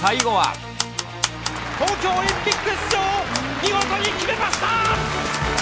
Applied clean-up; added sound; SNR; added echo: none; Typewriter; 8 dB; none.